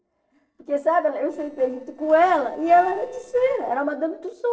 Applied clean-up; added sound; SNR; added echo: neural separator model SepFormer DNS4.